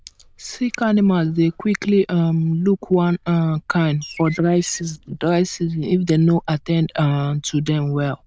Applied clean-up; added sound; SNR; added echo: neural diffusion model UNIVERSE++.